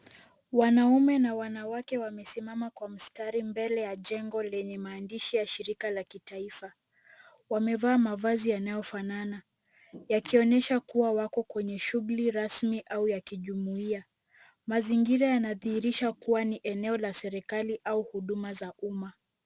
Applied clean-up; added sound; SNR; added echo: none; none; none; none.